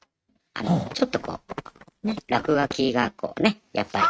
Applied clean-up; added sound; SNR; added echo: neural mask model RNNoise.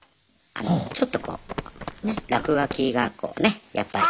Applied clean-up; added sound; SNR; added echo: none; Run; 11 dB; none.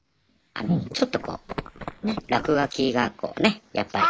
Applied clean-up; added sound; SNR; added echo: neural mask model Resemble Enhance denoiser.